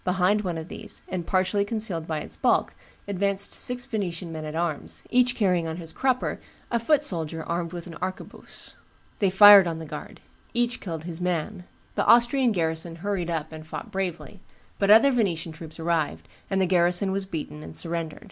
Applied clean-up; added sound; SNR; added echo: none; none; none; none.